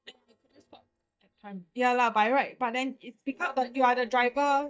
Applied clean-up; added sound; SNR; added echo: neural mask model DeepFilterNet 3.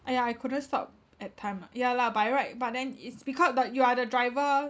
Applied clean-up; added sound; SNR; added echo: none; none; none; none.